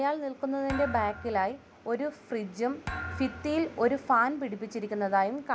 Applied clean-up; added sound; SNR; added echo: none; Thump, thud; 12 dB; none.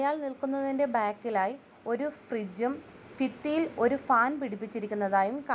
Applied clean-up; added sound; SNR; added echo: none; none; none; none.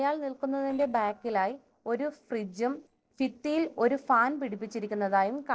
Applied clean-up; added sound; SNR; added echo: neural separator model SepFormer DNS4.